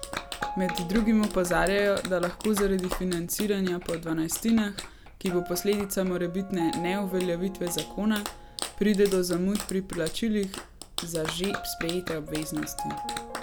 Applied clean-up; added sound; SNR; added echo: none; Piano + Clapping; 10 dB; none.